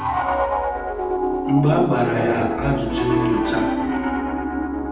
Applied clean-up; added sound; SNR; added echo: none; Piano; -2 dB; reverberation time 0.9 s.